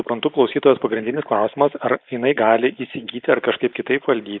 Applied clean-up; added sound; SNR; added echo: neural mask model Resemble Enhance denoiser.